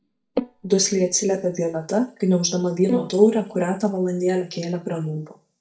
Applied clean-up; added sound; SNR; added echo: neural mask model DeepFilterNet 3.